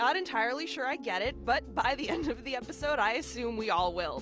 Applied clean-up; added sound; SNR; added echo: none; none; none; none.